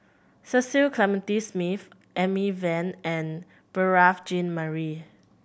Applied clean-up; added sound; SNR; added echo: none; none; none; none.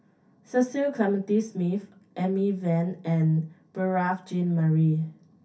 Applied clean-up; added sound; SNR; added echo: none; none; none; reverberation time 0.3 s.